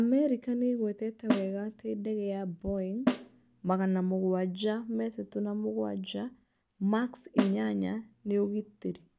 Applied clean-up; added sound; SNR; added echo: none; Snare drum; 5 dB; none.